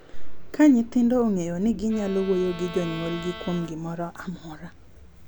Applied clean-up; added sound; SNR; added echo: none; Bowed string instrument; 17 dB; none.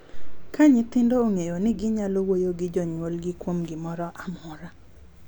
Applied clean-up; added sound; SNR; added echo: none; none; none; none.